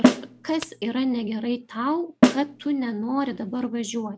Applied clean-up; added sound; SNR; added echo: none; Snare drum; -2 dB; none.